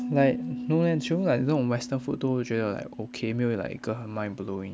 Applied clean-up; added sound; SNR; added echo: none; Piano; 11 dB; none.